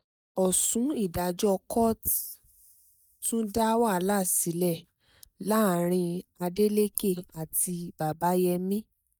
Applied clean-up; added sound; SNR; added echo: neural mask model DeepFilterNet 3.